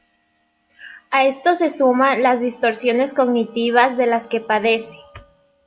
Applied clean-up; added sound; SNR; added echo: none; none; none; none.